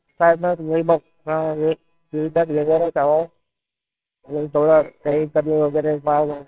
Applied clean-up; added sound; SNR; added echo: neural separator model SepFormer WHAMR!.